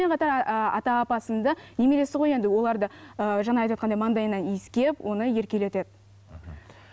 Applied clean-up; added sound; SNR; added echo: none; none; none; none.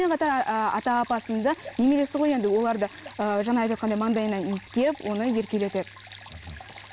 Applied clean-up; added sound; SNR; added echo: none; Stream; 19 dB; none.